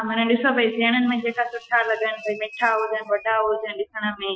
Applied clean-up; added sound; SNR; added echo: classical method Wiener filter.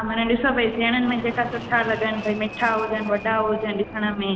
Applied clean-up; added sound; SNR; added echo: none; Fixed-wing aircraft, airplane; 13 dB; none.